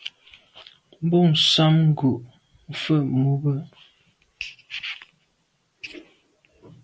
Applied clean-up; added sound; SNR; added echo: none; none; none; none.